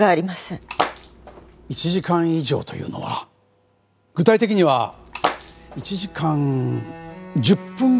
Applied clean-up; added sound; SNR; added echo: none; Splash, splatter; 9 dB; none.